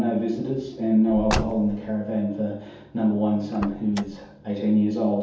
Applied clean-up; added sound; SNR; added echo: none; Car; 12 dB; reverberation time 0.7 s.